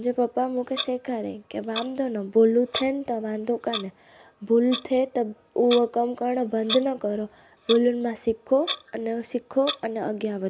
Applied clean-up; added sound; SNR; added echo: none; Clock; 13 dB; none.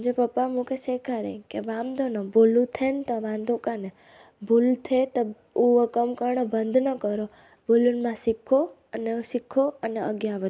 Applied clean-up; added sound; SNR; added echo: none; none; none; none.